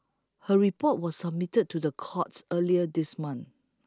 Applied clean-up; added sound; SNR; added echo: none; none; none; none.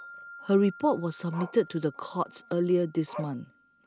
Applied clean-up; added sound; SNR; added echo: none; Growling + Wind chime; 17 dB; none.